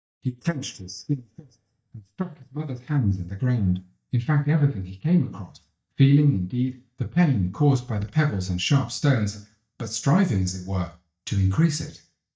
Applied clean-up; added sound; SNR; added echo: neural mask model DeepFilterNet 3.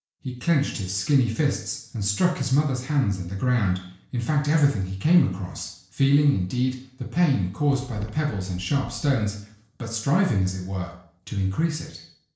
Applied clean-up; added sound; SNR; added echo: neural separator model SepFormer DNS4.